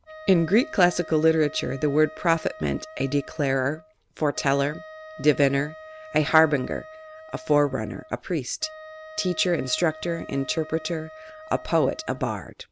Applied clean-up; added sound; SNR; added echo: none; Wind instrument, woodwind instrument; 18 dB; none.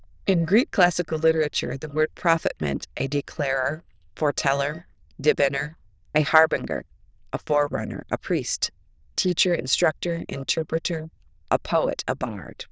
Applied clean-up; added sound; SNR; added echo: neural diffusion model UNIVERSE++.